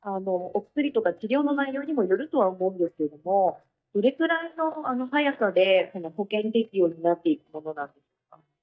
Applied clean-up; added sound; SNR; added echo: neural mask model DeepFilterNet 3.